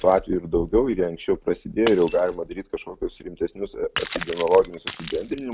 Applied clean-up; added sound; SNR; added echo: none; Shatter; 14 dB; none.